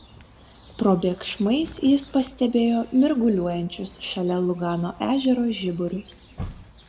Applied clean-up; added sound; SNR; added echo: none; Chirp, tweet; 20 dB; reverberation time 0.7 s.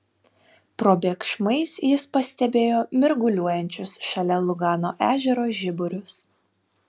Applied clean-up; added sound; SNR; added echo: none; none; none; none.